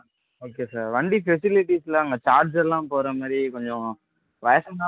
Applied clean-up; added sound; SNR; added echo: none; none; none; none.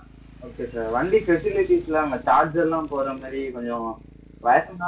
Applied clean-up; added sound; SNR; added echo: none; Motorcycle; 19 dB; reverberation time 0.2 s.